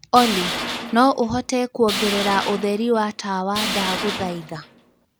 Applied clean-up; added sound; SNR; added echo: none; Tools; 7 dB; none.